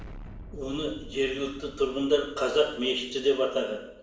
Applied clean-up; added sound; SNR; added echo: none; Explosion; 17 dB; reverberation time 0.9 s.